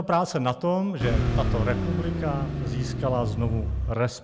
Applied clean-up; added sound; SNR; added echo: none; Car; -1 dB; none.